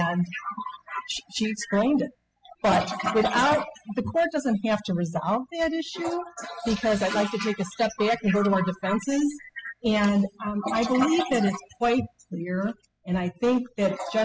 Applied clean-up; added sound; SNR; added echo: classical method spectral subtraction.